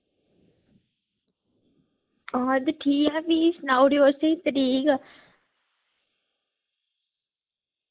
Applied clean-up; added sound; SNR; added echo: neural mask model Resemble Enhance denoiser.